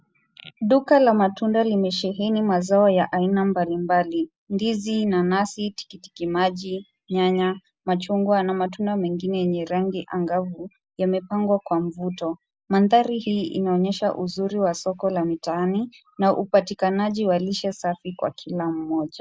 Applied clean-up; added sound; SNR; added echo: none; none; none; none.